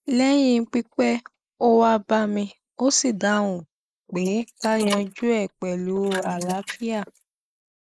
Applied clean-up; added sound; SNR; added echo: neural mask model Resemble Enhance denoiser.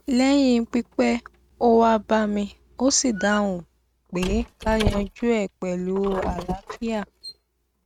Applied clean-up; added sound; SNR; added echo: neural mask model RNNoise.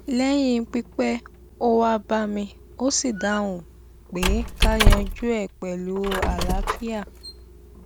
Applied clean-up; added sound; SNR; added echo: none; Squeak; 1 dB; none.